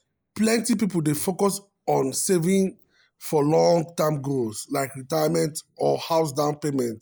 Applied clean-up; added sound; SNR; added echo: neural mask model Resemble Enhance denoiser.